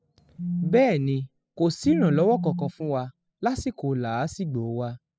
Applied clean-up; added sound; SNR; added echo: classical method spectral subtraction.